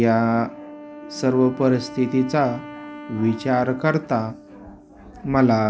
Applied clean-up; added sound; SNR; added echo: none; Wind instrument, woodwind instrument; 17 dB; none.